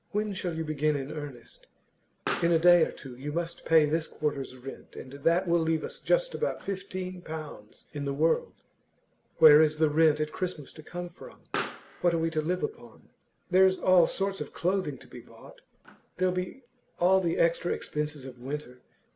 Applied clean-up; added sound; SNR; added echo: none; Explosion; 19 dB; none.